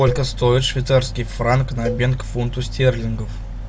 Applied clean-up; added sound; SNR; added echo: none; Cowbell; 15 dB; none.